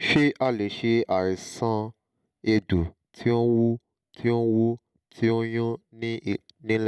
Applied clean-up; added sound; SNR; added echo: none; none; none; none.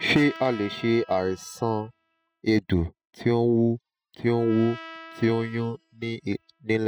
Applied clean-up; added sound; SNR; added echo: classical method spectral subtraction.